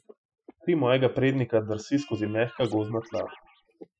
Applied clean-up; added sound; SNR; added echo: classical method Wiener filter.